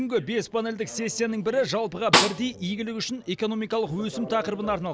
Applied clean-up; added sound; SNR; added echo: none; Snare drum; -2 dB; none.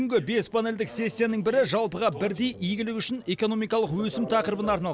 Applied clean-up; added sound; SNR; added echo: none; none; none; none.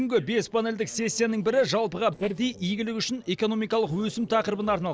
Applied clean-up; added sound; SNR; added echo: neural separator model SepFormer DNS4.